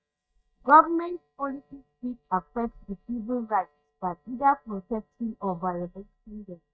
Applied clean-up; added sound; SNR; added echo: neural mask model DeepFilterNet 3.